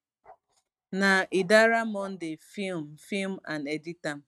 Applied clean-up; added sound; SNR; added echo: neural mask model RNNoise.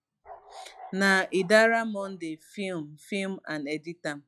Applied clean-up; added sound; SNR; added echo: classical method log-MMSE.